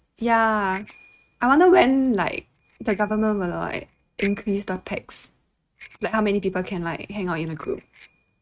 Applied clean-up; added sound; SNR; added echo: neural mask model RNNoise.